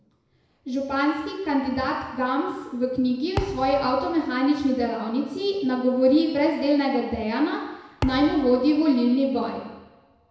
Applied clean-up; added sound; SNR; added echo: none; Thump, thud; 13 dB; reverberation time 1.0 s.